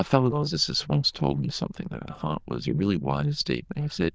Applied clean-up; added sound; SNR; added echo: neural diffusion model UNIVERSE++.